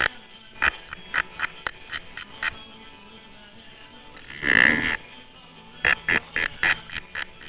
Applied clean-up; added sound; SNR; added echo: neural separator model SepFormer WHAMR!.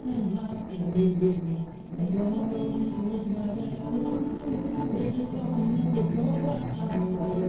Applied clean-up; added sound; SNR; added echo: neural separator model SepFormer DNS4.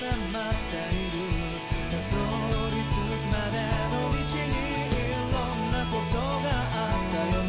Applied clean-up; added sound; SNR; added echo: none; none; none; none.